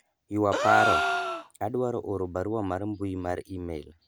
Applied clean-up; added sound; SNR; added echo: none; Gasp; -1 dB; none.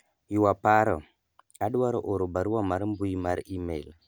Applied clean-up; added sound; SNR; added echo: none; none; none; none.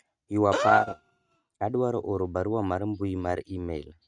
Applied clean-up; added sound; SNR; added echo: neural mask model RNNoise.